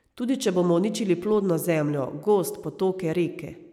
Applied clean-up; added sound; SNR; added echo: none; none; none; none.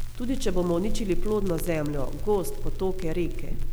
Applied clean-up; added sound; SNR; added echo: none; Crackle; -2 dB; none.